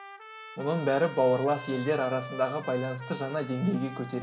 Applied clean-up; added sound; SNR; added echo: none; Trumpet; 14 dB; reverberation time 1.9 s.